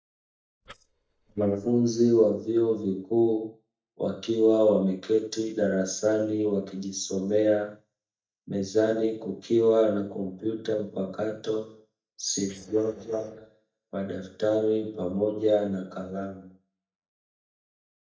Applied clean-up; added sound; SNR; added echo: neural mask model DeepFilterNet 3.